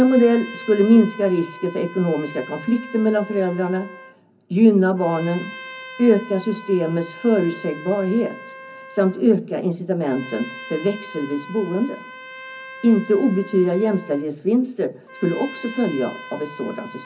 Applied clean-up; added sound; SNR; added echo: none; Trumpet; 17 dB; reverberation time 0.4 s.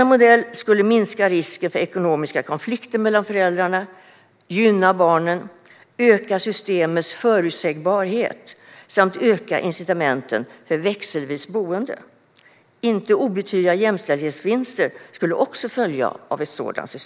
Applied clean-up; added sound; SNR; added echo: none; none; none; none.